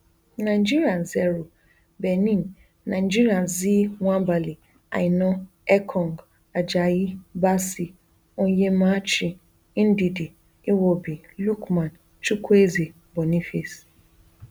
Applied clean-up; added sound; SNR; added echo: none; none; none; none.